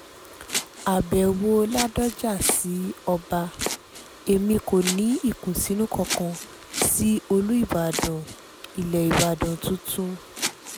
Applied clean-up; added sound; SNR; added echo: none; Domestic sounds, home sounds; 10 dB; none.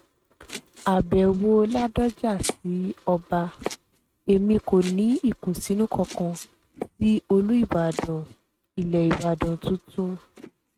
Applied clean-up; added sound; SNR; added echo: neural mask model RNNoise.